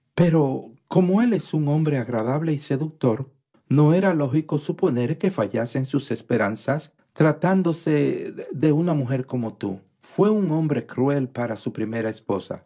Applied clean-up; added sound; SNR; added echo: none; none; none; none.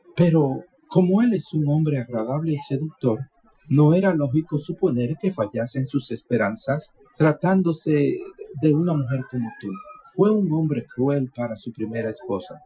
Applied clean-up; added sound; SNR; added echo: classical method Wiener filter.